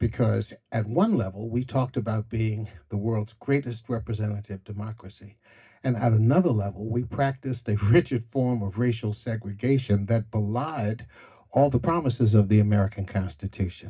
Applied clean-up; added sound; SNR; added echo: none; none; none; reverberation time 0.4 s.